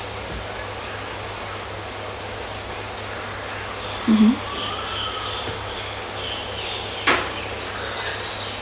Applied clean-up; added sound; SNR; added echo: none; Tambourine; 15 dB; none.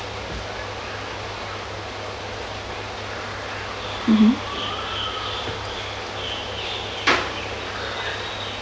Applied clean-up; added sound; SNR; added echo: none; none; none; none.